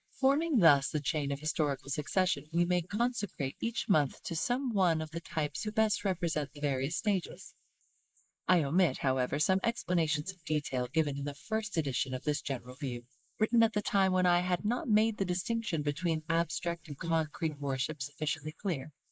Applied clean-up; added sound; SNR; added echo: neural mask model Resemble Enhance denoiser.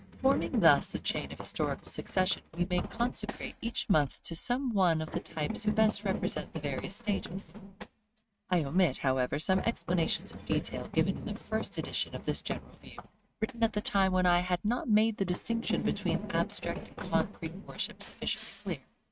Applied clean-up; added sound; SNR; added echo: neural mask model RNNoise.